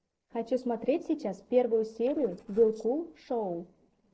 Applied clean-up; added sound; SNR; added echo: neural separator model SepFormer DNS4.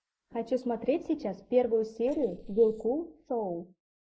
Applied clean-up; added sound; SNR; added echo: neural mask model Resemble Enhance denoiser.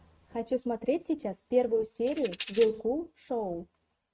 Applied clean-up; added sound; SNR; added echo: neural mask model RNNoise.